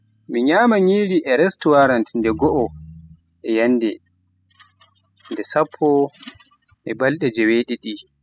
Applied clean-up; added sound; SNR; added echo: classical method spectral subtraction.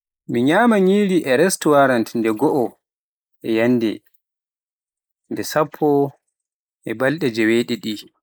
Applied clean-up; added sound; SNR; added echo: neural mask model Resemble Enhance denoiser.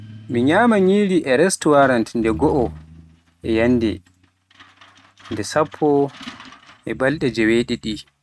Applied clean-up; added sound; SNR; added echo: neural mask model RNNoise.